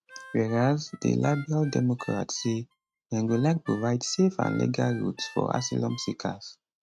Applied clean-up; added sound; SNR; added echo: neural mask model RNNoise.